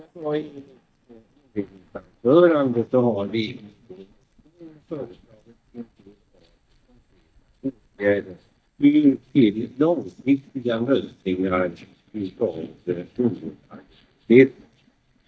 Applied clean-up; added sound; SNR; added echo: neural mask model DeepFilterNet 3.